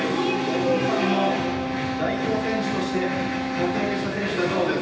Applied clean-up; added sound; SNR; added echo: none; Brass instrument; 4 dB; reverberation time 0.9 s.